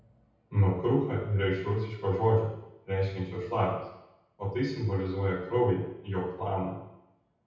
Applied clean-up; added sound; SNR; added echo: none; none; none; reverberation time 0.9 s.